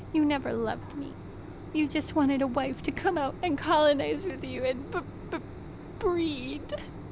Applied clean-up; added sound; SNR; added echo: none; Mechanisms; 12 dB; none.